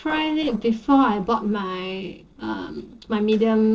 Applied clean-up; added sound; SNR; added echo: neural separator model SepFormer DNS4.